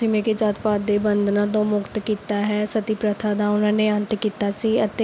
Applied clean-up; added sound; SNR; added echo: none; none; none; none.